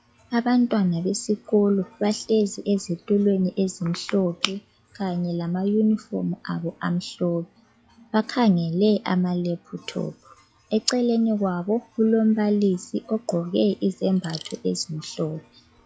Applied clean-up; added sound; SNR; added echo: classical method log-MMSE.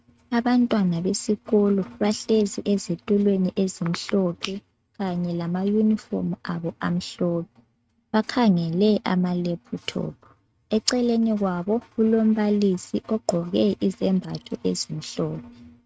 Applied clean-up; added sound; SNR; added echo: neural mask model RNNoise.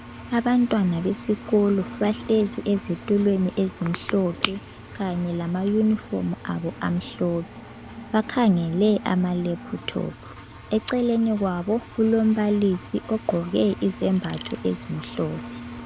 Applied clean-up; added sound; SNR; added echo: none; Engine + Tools; 15 dB; none.